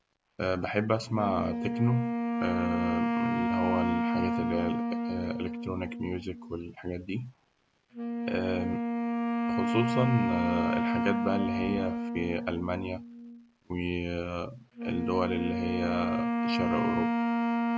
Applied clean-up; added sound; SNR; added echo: none; Wind instrument, woodwind instrument; -2 dB; none.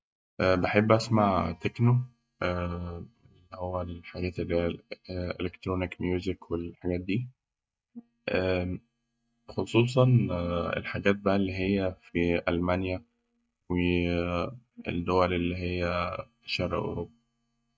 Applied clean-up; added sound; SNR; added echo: neural mask model DeepFilterNet 3.